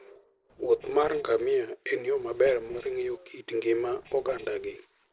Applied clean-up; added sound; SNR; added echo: neural separator model SepFormer DNS4.